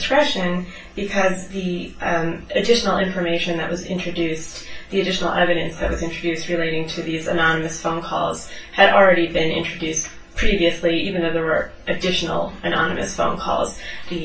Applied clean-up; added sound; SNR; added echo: none; none; none; reverberation time 0.3 s.